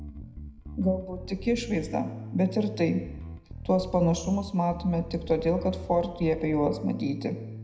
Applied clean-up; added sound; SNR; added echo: none; Bass guitar; 12 dB; reverberation time 0.8 s.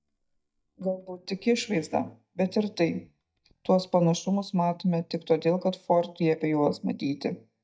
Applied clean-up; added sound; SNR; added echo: neural mask model DeepFilterNet 3.